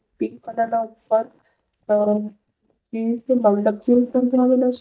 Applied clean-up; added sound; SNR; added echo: neural mask model DeepFilterNet 3.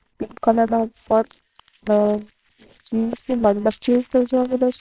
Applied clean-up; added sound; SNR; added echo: neural separator model SepFormer WHAMR!.